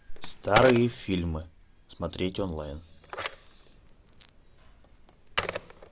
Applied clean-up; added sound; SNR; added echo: none; Telephone; 7 dB; none.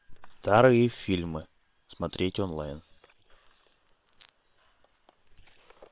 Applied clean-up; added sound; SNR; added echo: neural separator model SepFormer WHAM!.